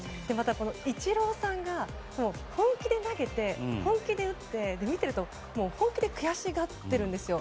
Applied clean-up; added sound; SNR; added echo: none; none; none; none.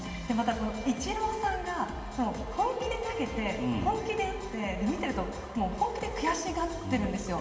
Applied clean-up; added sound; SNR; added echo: none; none; none; reverberation time 2.9 s.